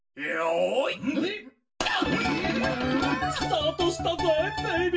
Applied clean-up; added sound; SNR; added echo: none; none; none; reverberation time 0.2 s.